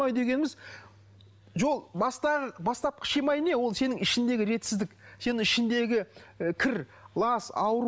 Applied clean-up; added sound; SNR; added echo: none; none; none; none.